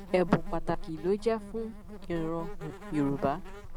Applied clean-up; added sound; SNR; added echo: none; Insect; 7 dB; none.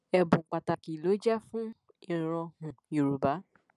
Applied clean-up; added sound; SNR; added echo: none; none; none; none.